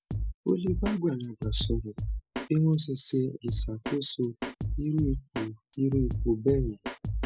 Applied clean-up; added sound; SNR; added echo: classical method spectral subtraction.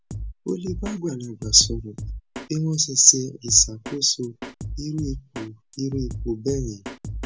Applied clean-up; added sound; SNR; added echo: none; Drum kit; 10 dB; none.